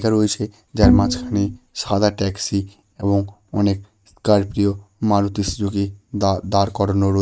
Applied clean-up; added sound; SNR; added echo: neural mask model RNNoise.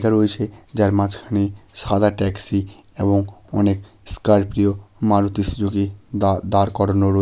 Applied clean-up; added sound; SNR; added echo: none; none; none; none.